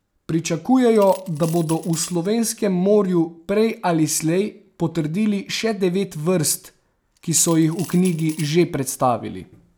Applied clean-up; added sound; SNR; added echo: none; Coin (dropping) / Glass; 20 dB; none.